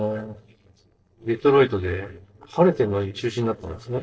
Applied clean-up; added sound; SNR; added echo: neural separator model SepFormer DNS4.